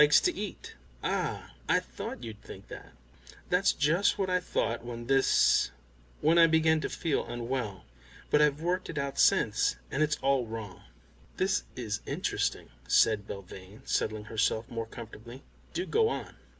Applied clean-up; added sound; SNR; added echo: none; none; none; none.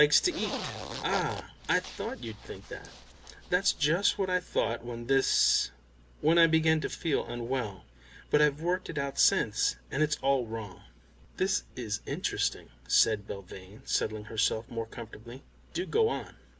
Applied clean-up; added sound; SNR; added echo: none; Zipper (clothing); 11 dB; none.